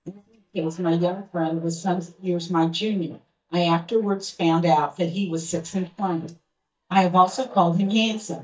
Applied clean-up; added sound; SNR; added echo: neural mask model DeepFilterNet 3.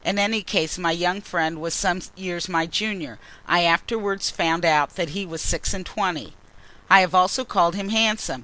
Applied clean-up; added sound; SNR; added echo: none; none; none; none.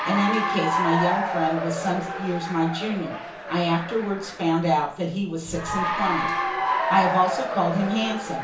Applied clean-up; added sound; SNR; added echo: none; Applause / Cheering; 3 dB; reverberation time 0.7 s.